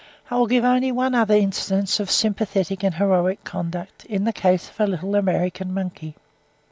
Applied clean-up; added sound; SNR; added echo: none; none; none; none.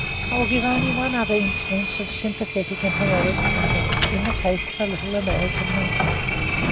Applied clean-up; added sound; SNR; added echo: none; Sliding door + Engine; -2 dB; none.